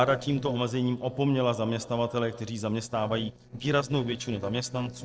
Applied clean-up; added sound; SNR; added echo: neural separator model SepFormer DNS4.